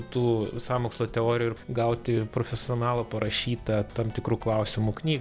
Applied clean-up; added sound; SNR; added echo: none; none; none; none.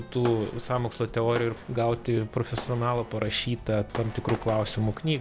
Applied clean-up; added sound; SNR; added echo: none; Fireworks; 15 dB; none.